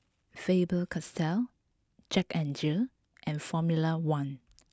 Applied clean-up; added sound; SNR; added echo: none; none; none; none.